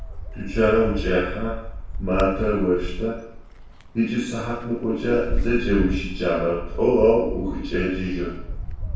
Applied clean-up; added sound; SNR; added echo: none; Bird; 6 dB; reverberation time 0.7 s.